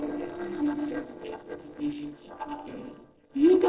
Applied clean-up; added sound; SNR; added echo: neural separator model SepFormer DNS4.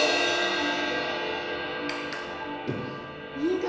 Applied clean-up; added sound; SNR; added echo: none; Crash cymbal; -4 dB; reverberation time 1.0 s.